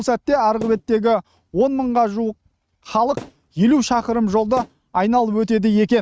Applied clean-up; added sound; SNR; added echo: neural mask model RNNoise.